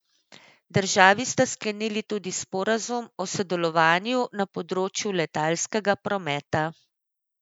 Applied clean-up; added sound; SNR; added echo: none; none; none; none.